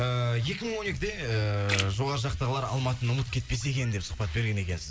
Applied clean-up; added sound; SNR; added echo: none; Splash, splatter; 13 dB; none.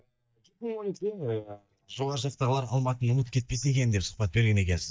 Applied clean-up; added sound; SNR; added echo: neural mask model DeepFilterNet 3.